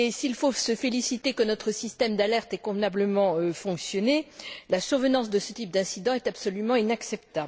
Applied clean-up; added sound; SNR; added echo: none; none; none; none.